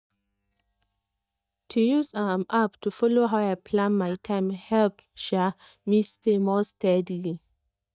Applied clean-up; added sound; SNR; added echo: neural mask model DeepFilterNet 3.